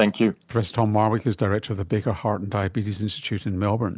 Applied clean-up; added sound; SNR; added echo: none; none; none; none.